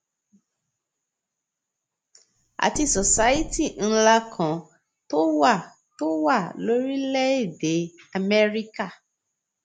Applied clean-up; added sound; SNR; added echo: none; Knock; 11 dB; none.